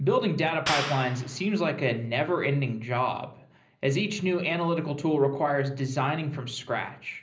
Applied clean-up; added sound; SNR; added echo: none; Clapping; 10 dB; reverberation time 0.5 s.